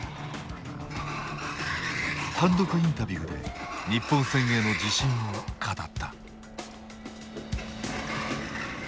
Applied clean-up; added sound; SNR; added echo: none; Sliding door; 6 dB; none.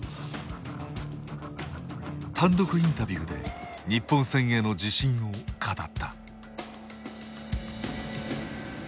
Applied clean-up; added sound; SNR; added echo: none; none; none; none.